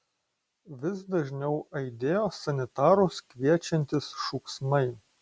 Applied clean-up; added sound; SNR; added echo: none; none; none; none.